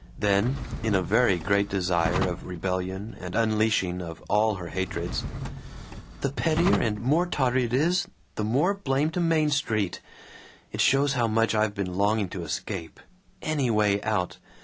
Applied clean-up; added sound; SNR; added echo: none; Drawer open or close; 8 dB; none.